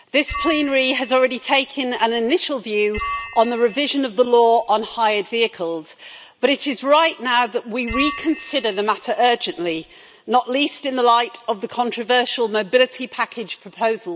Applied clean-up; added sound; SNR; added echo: none; Bell; 13 dB; none.